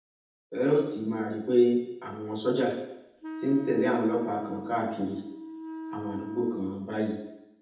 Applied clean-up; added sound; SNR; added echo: none; Wind instrument, woodwind instrument; 10 dB; reverberation time 0.8 s.